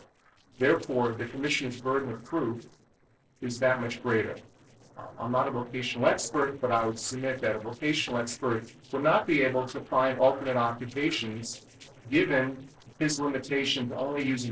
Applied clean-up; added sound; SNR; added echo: neural separator model SepFormer DNS4.